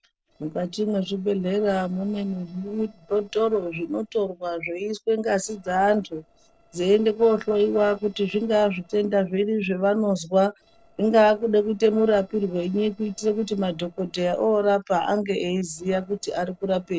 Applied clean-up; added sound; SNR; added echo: neural separator model SepFormer DNS4.